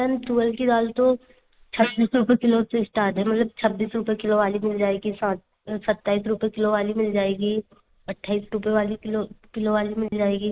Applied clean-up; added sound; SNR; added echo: neural mask model Resemble Enhance denoiser.